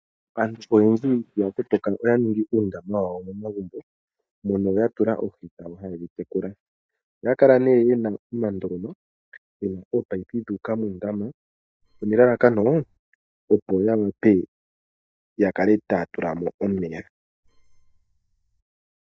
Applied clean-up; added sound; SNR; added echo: neural mask model DeepFilterNet 3.